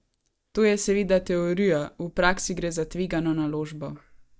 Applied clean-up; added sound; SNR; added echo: neural mask model DeepFilterNet 3.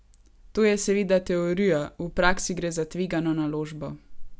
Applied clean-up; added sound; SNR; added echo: none; none; none; none.